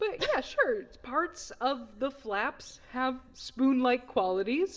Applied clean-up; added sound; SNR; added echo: none; none; none; reverberation time 0.7 s.